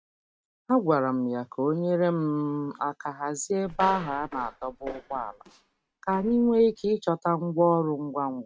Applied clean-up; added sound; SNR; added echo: neural mask model RNNoise.